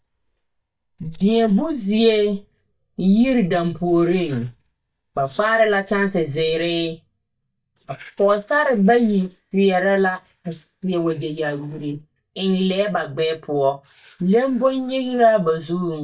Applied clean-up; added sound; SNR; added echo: neural mask model DeepFilterNet 3.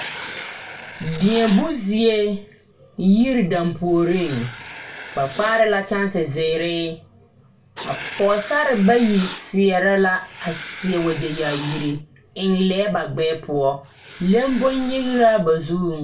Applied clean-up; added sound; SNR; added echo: none; Writing; 17 dB; reverberation time 0.2 s.